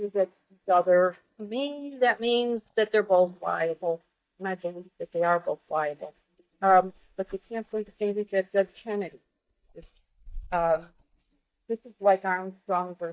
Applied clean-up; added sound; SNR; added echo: neural mask model DeepFilterNet 3.